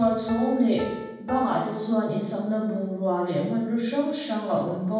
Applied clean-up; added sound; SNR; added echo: none; Piano; 18 dB; reverberation time 1.2 s.